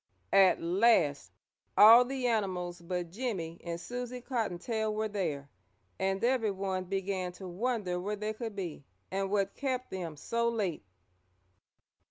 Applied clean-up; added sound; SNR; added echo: none; none; none; none.